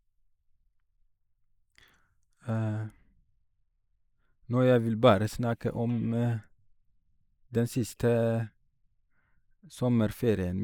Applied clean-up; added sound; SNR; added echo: neural mask model Resemble Enhance denoiser.